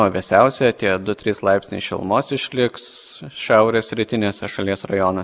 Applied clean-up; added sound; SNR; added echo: none; none; none; none.